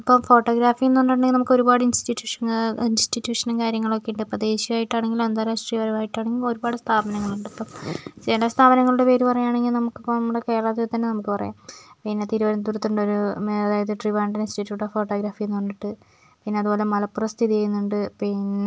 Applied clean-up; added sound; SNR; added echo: none; none; none; none.